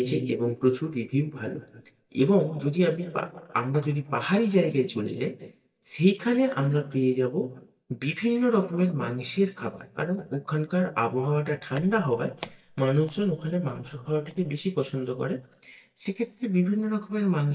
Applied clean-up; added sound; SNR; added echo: neural mask model DeepFilterNet 3.